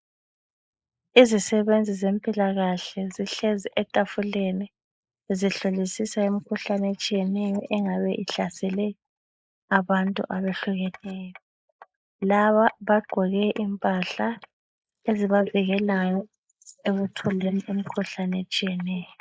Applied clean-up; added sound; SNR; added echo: neural mask model Resemble Enhance denoiser.